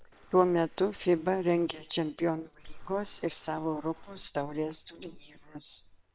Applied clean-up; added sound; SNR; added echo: neural separator model SepFormer WHAM!.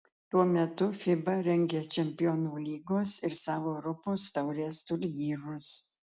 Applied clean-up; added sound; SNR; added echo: none; none; none; none.